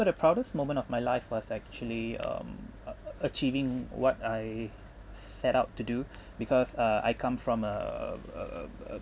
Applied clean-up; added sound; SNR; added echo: none; none; none; none.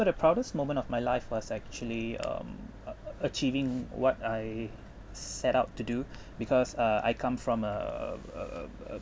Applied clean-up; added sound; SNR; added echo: none; Thunder; 18 dB; none.